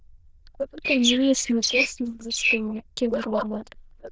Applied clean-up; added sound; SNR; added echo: neural diffusion model UNIVERSE++.